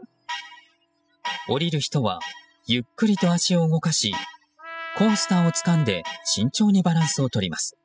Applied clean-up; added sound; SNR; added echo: classical method spectral subtraction.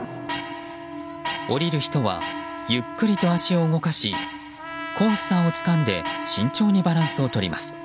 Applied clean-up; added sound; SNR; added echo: none; Trumpet; 12 dB; none.